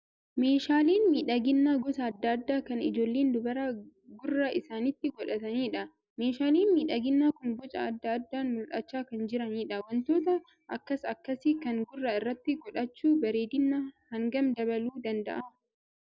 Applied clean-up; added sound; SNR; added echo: none; none; none; none.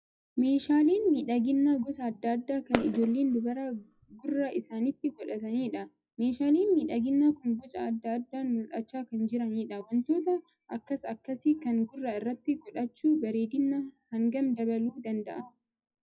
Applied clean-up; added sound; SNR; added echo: classical method WPE with log-MMSE.